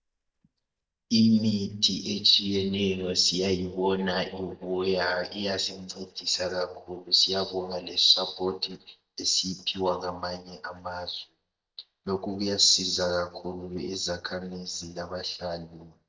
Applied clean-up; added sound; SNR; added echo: neural mask model DeepFilterNet 3.